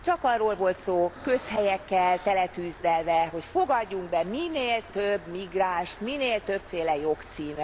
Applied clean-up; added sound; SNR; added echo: none; Stream + Breathing; 19 dB; none.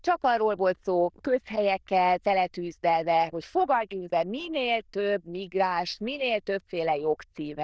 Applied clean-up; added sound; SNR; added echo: neural diffusion model UNIVERSE++.